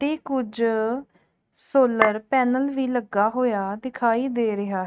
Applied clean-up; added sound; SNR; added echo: neural mask model RNNoise.